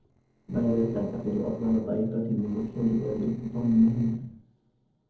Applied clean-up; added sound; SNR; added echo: neural separator model SepFormer DNS4.